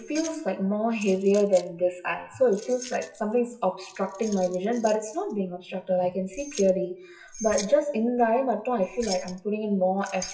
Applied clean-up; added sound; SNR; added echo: classical method WPE with log-MMSE.